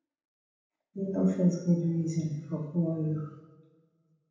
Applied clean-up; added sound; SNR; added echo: none; none; none; reverberation time 0.9 s.